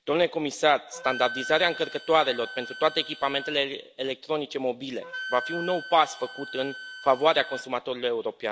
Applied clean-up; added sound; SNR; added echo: none; Wind instrument, woodwind instrument; 14 dB; none.